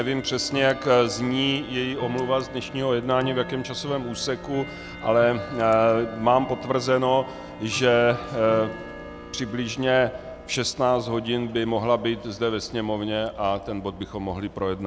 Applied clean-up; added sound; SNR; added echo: none; Tick-tock / Bell; 15 dB; none.